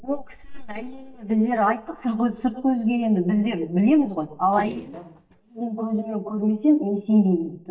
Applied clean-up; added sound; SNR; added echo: neural mask model DeepFilterNet 3.